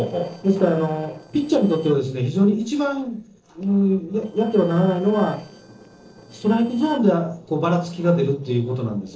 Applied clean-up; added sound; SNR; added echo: neural separator model SepFormer DNS4.